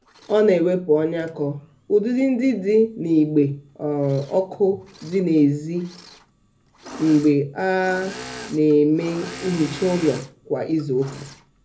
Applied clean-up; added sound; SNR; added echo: none; Engine / Mechanisms; 20 dB; reverberation time 0.3 s.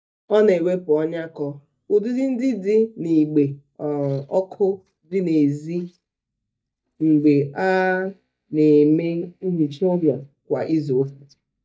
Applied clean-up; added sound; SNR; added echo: neural mask model DeepFilterNet 3.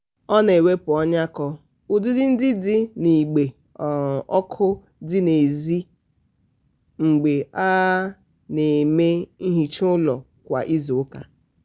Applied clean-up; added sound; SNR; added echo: none; none; none; none.